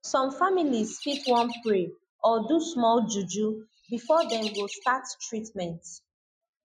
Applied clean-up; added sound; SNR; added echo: classical method Wiener filter.